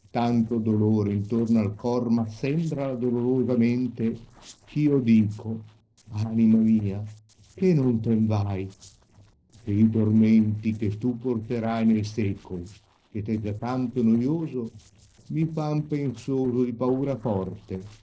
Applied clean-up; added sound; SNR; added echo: neural separator model SepFormer DNS4.